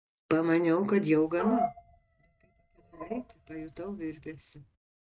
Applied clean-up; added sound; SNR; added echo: neural mask model RNNoise.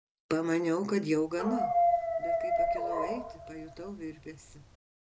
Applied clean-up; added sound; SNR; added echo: none; Dog; -3 dB; none.